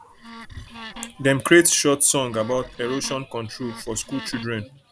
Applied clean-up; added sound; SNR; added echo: none; Wood; 17 dB; none.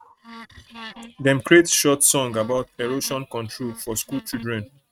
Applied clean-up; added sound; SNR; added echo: neural mask model RNNoise.